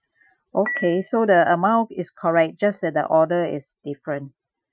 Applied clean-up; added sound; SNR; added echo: classical method Wiener filter.